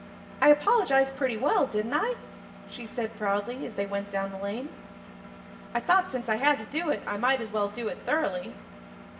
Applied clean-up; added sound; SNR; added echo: none; Engine; 17 dB; reverberation time 0.7 s.